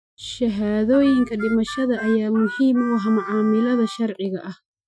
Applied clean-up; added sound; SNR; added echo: classical method Wiener filter.